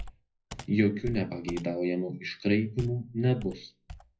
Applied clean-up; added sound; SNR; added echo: classical method WPE with log-MMSE.